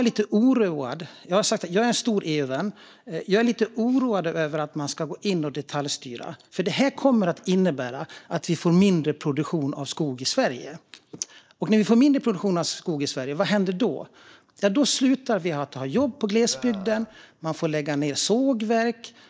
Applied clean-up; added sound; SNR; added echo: neural mask model DeepFilterNet 3.